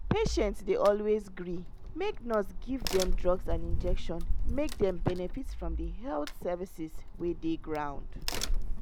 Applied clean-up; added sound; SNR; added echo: none; Crack; -1 dB; none.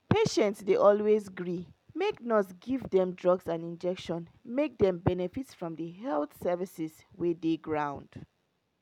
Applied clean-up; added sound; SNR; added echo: none; none; none; none.